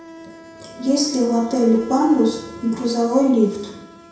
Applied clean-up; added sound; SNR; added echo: none; Insect; 19 dB; reverberation time 0.7 s.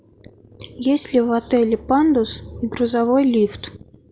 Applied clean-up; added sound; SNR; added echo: none; none; none; none.